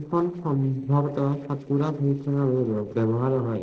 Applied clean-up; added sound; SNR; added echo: neural separator model SepFormer DNS4.